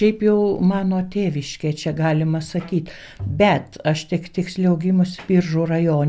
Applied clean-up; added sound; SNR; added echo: none; Bowed string instrument; 15 dB; none.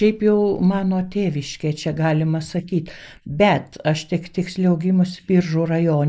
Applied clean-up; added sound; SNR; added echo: neural mask model Resemble Enhance denoiser.